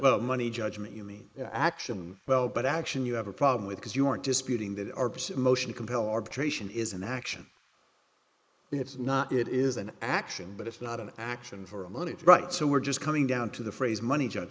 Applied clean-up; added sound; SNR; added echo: neural mask model Resemble Enhance denoiser.